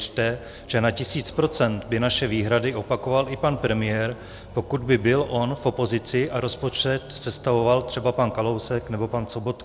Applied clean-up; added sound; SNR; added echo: none; Organ; 19 dB; none.